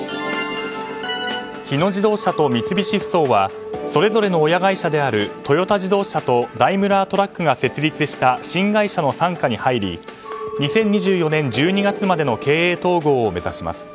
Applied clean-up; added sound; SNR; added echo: none; Chink, clink; 15 dB; none.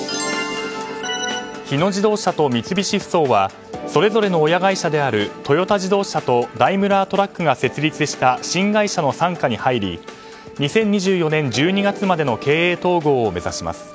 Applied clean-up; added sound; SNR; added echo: none; none; none; none.